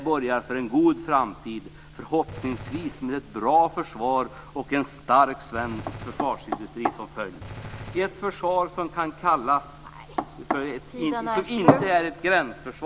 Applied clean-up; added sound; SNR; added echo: none; Gunshot, gunfire; 17 dB; none.